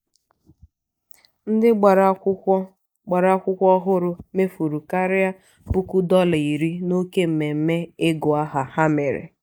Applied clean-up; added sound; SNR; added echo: neural mask model Resemble Enhance denoiser.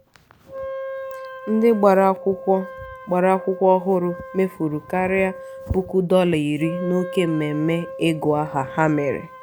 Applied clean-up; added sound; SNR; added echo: none; Wind instrument, woodwind instrument; 14 dB; none.